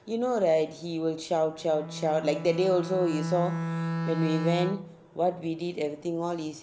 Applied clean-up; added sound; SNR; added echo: none; Bowed string instrument; 7 dB; none.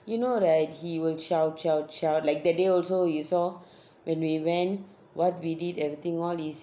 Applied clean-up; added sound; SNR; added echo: none; none; none; none.